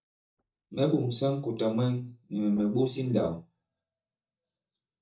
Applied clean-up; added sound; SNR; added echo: neural mask model DeepFilterNet 3.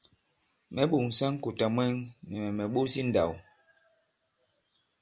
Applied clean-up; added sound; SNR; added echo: none; none; none; none.